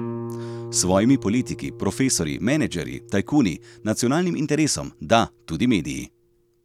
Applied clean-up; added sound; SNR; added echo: none; Guitar; 15 dB; none.